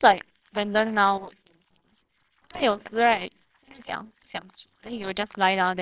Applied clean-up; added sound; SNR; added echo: neural separator model SepFormer WHAMR!.